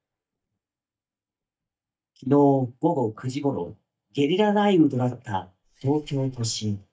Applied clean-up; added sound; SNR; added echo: neural mask model DeepFilterNet 3.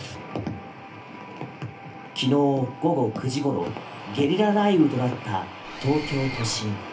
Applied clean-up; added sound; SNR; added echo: none; Mechanisms; 12 dB; reverberation time 0.3 s.